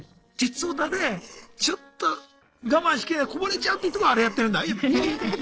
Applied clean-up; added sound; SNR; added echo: neural separator model SepFormer DNS4.